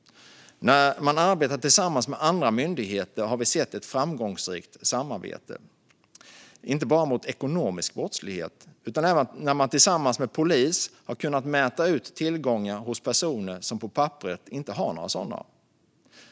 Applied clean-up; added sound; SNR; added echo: none; none; none; none.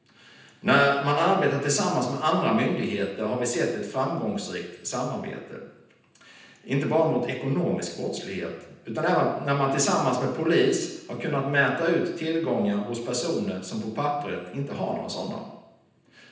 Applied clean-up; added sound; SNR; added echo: none; none; none; reverberation time 0.9 s.